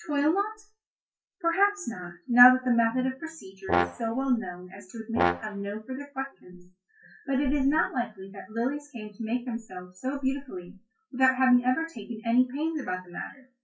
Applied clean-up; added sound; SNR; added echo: classical method WPE with log-MMSE.